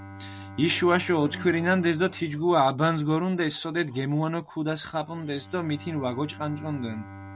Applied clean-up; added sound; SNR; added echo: none; Bowed string instrument; 18 dB; none.